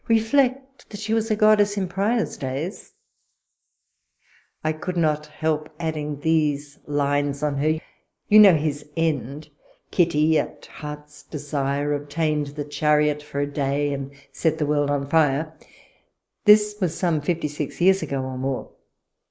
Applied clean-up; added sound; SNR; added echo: neural mask model Resemble Enhance denoiser.